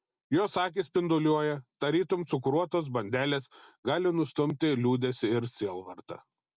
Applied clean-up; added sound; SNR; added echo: none; none; none; none.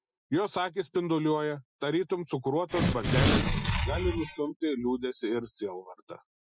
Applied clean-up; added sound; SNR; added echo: classical method Wiener filter.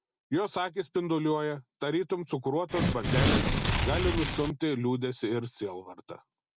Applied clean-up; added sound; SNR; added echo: none; Tearing; -4 dB; none.